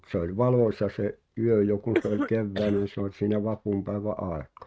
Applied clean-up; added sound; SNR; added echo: neural mask model RNNoise.